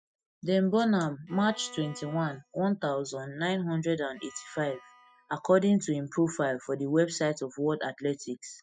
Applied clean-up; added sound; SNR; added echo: classical method spectral subtraction.